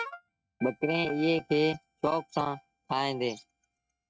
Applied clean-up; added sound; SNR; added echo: neural mask model RNNoise.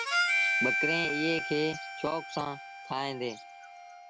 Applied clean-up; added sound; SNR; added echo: none; Harmonica; -2 dB; none.